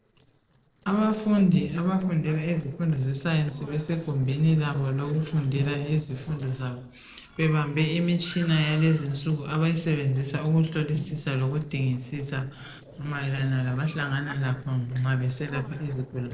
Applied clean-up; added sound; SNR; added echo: neural separator model SepFormer DNS4.